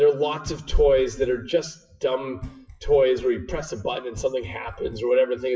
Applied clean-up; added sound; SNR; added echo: classical method WPE with log-MMSE.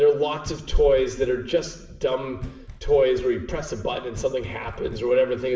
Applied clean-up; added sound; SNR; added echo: none; Knock; 18 dB; reverberation time 0.8 s.